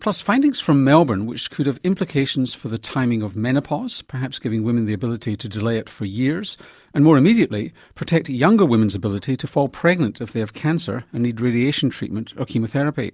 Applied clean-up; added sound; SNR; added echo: none; none; none; none.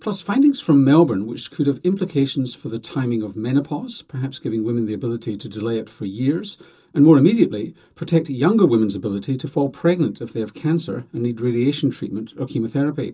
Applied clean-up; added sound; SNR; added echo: none; none; none; reverberation time 0.2 s.